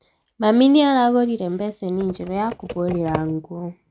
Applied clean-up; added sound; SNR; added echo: neural mask model RNNoise.